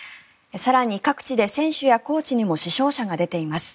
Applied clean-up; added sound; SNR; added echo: none; none; none; none.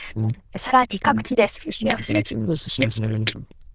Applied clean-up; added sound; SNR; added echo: neural diffusion model UNIVERSE++.